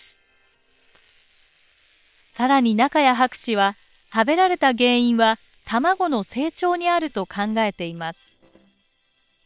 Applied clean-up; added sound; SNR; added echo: neural separator model SepFormer WHAM!.